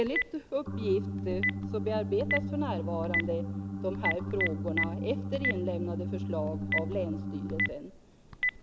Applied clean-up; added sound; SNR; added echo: none; Organ + Telephone; -2 dB; none.